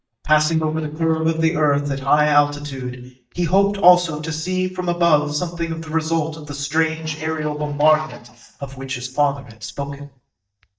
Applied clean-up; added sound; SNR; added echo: neural mask model DeepFilterNet 3.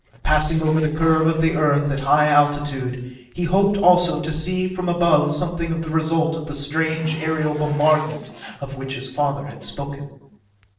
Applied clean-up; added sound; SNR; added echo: neural separator model SepFormer DNS4.